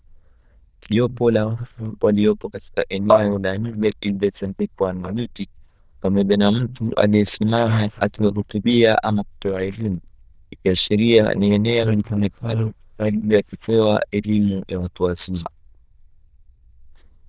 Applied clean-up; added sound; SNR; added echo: neural diffusion model UNIVERSE++.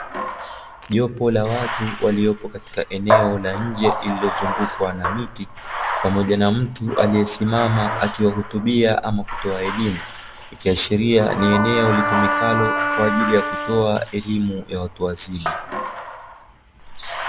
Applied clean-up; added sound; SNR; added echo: none; Wind instrument, woodwind instrument + Bathtub (filling or washing); 4 dB; none.